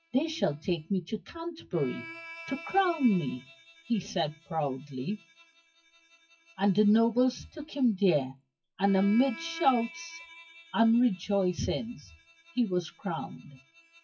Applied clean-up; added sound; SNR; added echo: classical method WPE with log-MMSE.